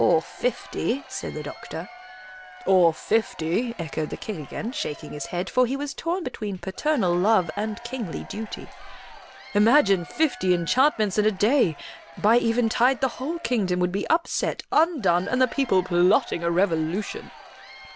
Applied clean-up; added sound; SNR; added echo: none; Applause / Crowd / Cheering; 20 dB; none.